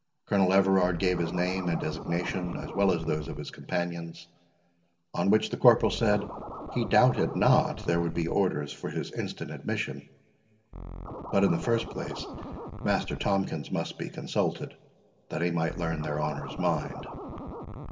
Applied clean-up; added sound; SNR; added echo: none; Scratching (performance technique); 12 dB; reverberation time 1.1 s.